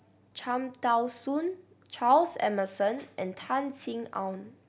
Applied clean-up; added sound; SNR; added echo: none; none; none; none.